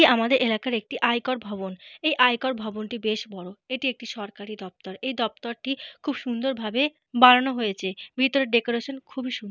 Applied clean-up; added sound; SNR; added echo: none; none; none; none.